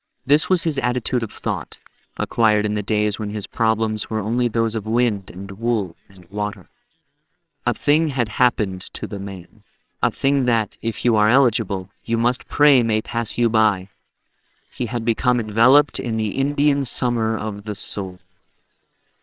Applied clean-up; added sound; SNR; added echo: neural separator model SepFormer WHAMR!.